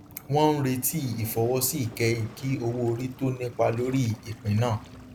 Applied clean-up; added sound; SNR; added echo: none; Waves, surf; 18 dB; none.